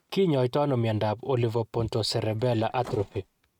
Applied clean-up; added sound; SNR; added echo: neural mask model RNNoise.